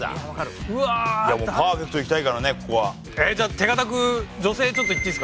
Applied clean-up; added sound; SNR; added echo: none; none; none; none.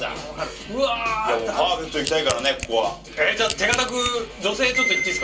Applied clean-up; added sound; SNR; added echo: none; Crack / Crushing; 11 dB; reverberation time 0.3 s.